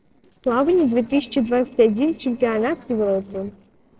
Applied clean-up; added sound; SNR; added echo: neural separator model SepFormer DNS4.